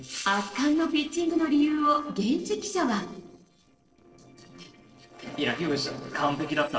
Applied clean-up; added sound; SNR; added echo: neural separator model SepFormer DNS4.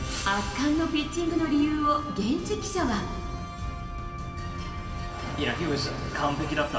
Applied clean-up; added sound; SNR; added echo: none; Wind instrument, woodwind instrument; 16 dB; reverberation time 2.2 s.